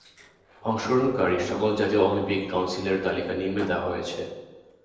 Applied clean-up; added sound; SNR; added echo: neural separator model SepFormer DNS4.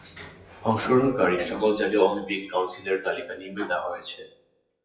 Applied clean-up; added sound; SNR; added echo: classical method WPE with log-MMSE.